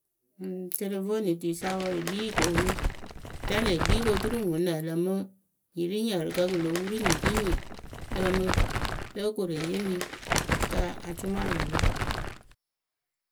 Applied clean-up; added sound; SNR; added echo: none; Crumpling, crinkling; -1 dB; none.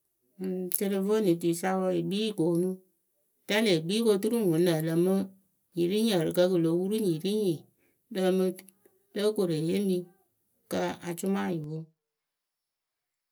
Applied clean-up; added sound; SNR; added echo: none; none; none; none.